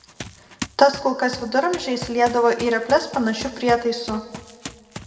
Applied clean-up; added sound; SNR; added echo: none; Run; 16 dB; reverberation time 1.3 s.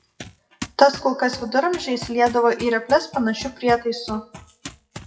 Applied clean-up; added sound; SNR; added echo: classical method WPE with log-MMSE.